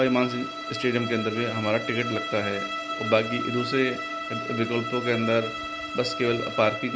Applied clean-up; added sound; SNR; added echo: none; Bowed string instrument; 6 dB; none.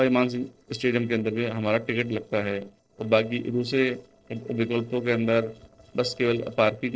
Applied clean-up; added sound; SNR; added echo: neural separator model SepFormer DNS4.